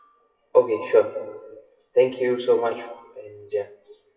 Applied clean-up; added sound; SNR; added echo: classical method WPE with log-MMSE.